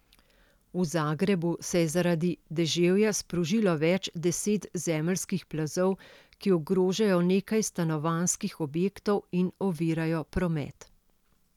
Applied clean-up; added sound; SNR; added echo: none; none; none; none.